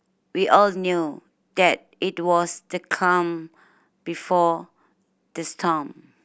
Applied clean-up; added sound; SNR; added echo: none; none; none; none.